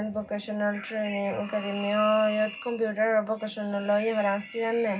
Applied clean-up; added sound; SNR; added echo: none; none; none; reverberation time 0.4 s.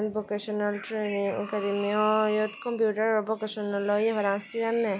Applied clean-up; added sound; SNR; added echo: none; none; none; none.